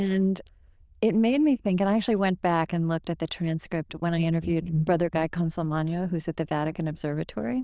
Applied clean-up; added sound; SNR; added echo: neural diffusion model UNIVERSE++.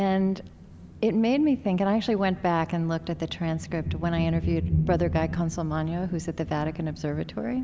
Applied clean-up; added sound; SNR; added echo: none; Thunder; 7 dB; none.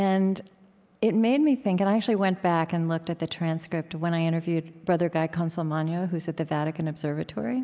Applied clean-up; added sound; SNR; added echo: none; none; none; none.